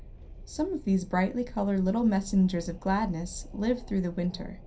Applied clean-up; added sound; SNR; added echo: none; Wind; 15 dB; reverberation time 0.3 s.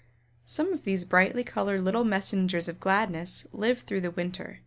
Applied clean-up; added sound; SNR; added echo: none; none; none; none.